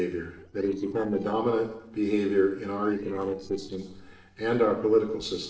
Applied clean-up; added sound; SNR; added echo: neural separator model SepFormer DNS4.